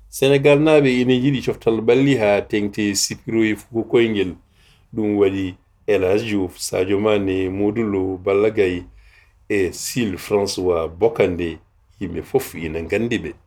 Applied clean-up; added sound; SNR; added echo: none; none; none; none.